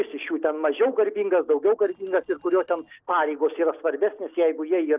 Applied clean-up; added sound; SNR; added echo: neural separator model SepFormer DNS4.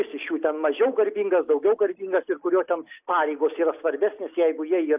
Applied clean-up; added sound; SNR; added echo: neural mask model Resemble Enhance denoiser.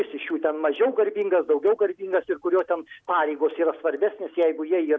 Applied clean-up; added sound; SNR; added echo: none; none; none; none.